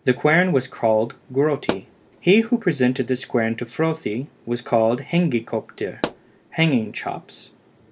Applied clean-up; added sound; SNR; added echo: none; Explosion; 14 dB; none.